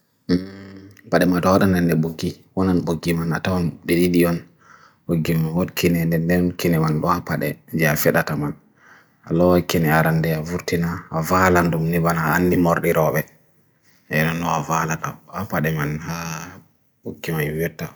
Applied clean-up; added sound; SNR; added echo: none; none; none; none.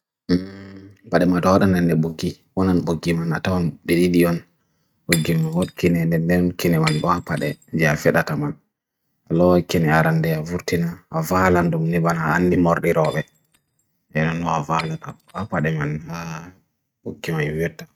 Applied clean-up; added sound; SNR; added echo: neural mask model RNNoise.